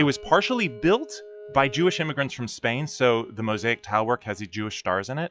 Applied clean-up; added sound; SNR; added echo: classical method log-MMSE.